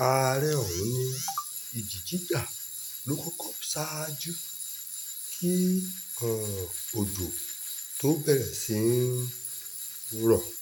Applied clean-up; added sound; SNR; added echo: none; Tools; 8 dB; none.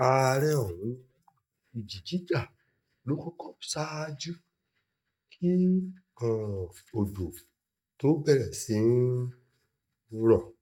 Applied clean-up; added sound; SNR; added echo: neural mask model DeepFilterNet 3.